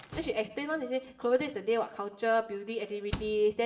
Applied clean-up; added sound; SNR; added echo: none; Slam; 15 dB; reverberation time 0.8 s.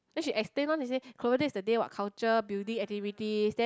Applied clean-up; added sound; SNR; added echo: none; none; none; none.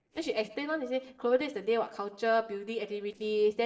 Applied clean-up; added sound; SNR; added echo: neural separator model SepFormer DNS4.